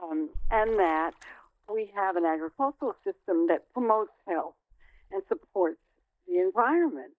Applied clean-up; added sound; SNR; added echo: neural mask model DeepFilterNet 3.